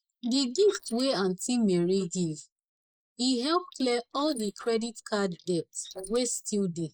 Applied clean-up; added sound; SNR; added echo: neural mask model Resemble Enhance denoiser.